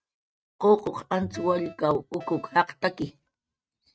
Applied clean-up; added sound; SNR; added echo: neural mask model RNNoise.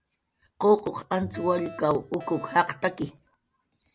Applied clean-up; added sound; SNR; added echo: none; Alarm + Bowed string instrument; 16 dB; none.